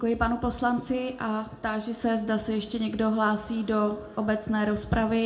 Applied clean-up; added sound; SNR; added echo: none; none; none; reverberation time 0.3 s.